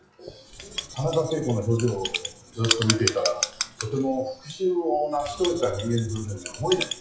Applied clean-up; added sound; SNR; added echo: classical method WPE with log-MMSE.